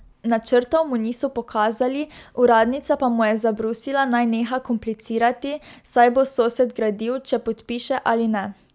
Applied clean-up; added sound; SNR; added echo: none; none; none; none.